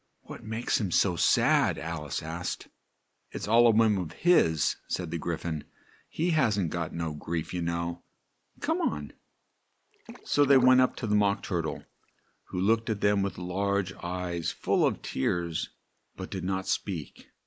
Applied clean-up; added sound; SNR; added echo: neural mask model Resemble Enhance denoiser.